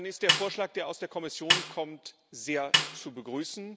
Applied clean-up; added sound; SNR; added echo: none; Snare drum; -4 dB; none.